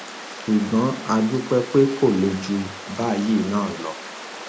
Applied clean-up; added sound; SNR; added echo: none; Water; 13 dB; none.